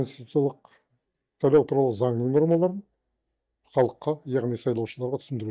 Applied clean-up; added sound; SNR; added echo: neural mask model DeepFilterNet 3.